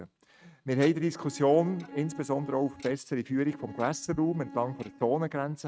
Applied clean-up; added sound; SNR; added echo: neural mask model RNNoise.